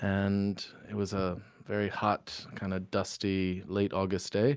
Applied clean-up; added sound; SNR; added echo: none; none; none; none.